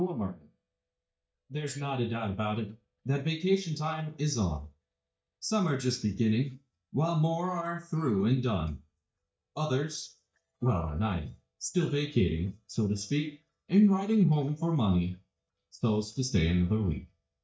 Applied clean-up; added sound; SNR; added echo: neural mask model DeepFilterNet 3.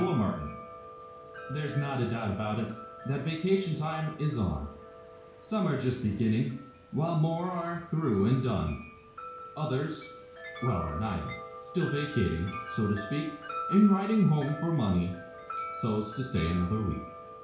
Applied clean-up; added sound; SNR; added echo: none; Wind chime; 12 dB; reverberation time 0.6 s.